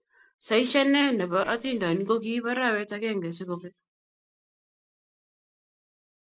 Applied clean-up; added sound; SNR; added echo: neural separator model SepFormer DNS4.